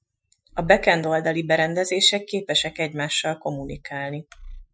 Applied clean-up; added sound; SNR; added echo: classical method Wiener filter.